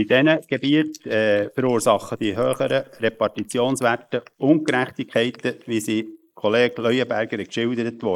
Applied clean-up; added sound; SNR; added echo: neural mask model Resemble Enhance denoiser.